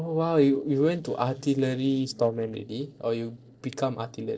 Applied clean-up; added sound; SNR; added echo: neural separator model SepFormer DNS4.